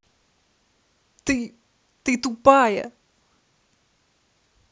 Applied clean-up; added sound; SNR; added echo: none; none; none; none.